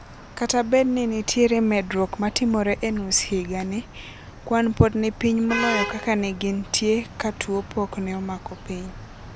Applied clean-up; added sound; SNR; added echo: none; Traffic noise, roadway noise / Vehicle horn, car horn, honking; 12 dB; none.